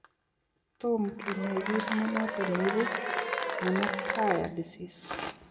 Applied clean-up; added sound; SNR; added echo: none; Applause / Cheering; 1 dB; reverberation time 0.8 s.